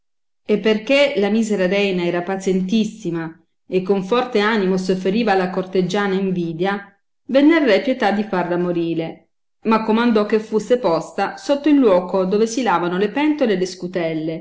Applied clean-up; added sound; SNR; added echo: none; none; none; none.